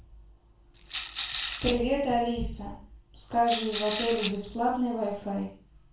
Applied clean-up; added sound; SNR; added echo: none; Rattle / Rattle (instrument); 6 dB; reverberation time 0.4 s.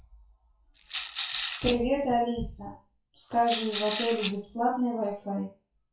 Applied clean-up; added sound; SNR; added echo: classical method WPE with log-MMSE.